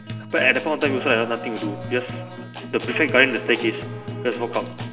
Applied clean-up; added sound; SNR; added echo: none; Acoustic guitar; 9 dB; reverberation time 2.1 s.